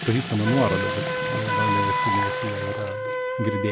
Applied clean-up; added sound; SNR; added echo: none; Sink (filling or washing) / Water tap, faucet + Wind instrument, woodwind instrument; -1 dB; none.